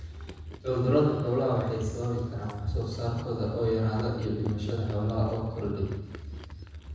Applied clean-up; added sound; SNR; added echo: none; Chewing, mastication; 18 dB; reverberation time 1.1 s.